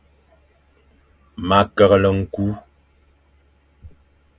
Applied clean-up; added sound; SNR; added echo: none; none; none; none.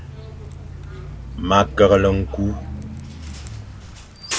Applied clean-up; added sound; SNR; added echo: none; Bus; 9 dB; none.